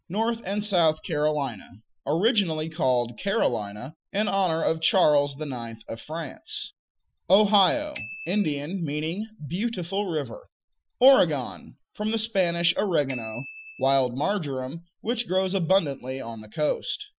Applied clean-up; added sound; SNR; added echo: classical method Wiener filter.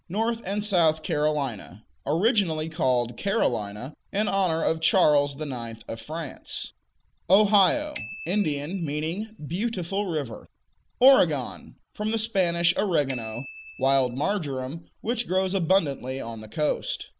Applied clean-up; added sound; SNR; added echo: none; Bicycle bell; 18 dB; none.